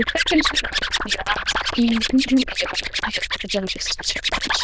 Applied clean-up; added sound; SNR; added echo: neural diffusion model UNIVERSE++.